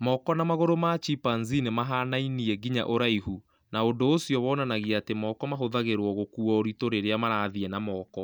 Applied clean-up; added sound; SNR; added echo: none; none; none; none.